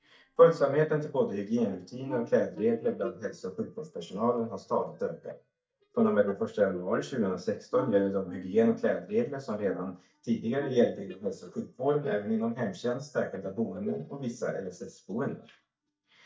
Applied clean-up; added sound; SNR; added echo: neural mask model DeepFilterNet 3.